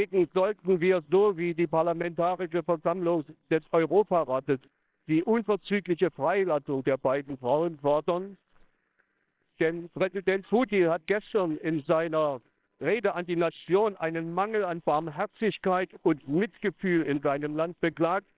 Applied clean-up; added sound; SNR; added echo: neural separator model SepFormer WHAMR!.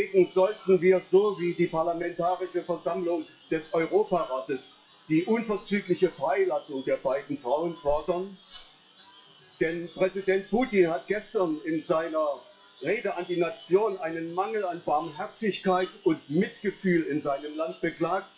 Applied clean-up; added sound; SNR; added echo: classical method WPE with log-MMSE.